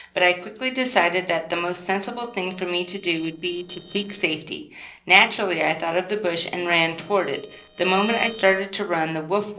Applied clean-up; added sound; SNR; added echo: neural separator model SepFormer DNS4.